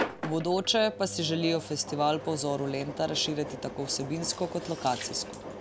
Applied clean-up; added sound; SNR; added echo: none; Engine; 9 dB; none.